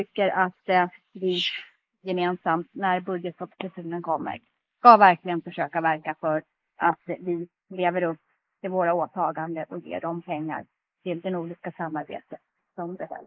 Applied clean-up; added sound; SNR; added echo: neural mask model Resemble Enhance denoiser.